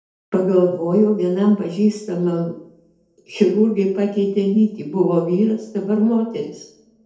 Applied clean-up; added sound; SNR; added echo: none; none; none; reverberation time 2.1 s.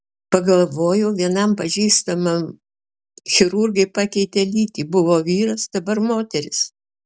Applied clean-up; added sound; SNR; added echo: none; none; none; none.